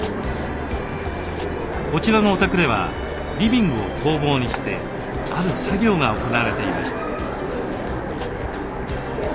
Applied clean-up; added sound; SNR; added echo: none; Train; 4 dB; none.